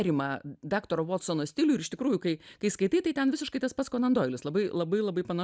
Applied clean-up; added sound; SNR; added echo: none; none; none; none.